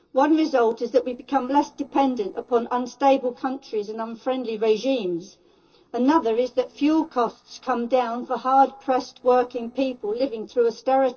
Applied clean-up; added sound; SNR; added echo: neural separator model SepFormer DNS4.